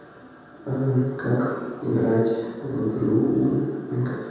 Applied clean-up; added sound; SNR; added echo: none; none; none; reverberation time 1.2 s.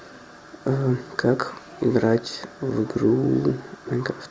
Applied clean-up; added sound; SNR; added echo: none; none; none; none.